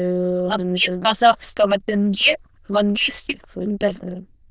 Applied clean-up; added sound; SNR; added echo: neural diffusion model UNIVERSE++.